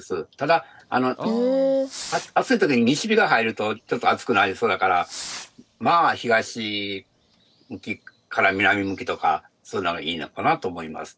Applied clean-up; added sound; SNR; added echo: none; Fireworks; 19 dB; none.